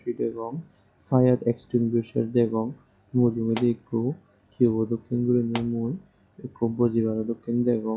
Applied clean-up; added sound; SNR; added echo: classical method log-MMSE.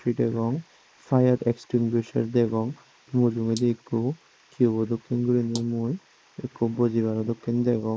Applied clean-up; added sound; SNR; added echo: neural mask model Resemble Enhance denoiser.